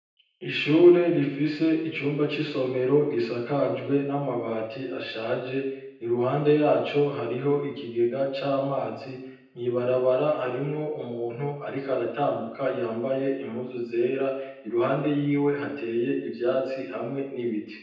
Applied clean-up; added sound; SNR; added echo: none; none; none; reverberation time 0.9 s.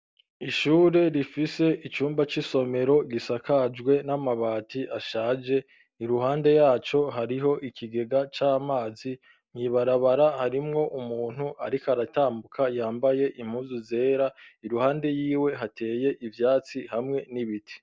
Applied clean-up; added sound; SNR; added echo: none; none; none; none.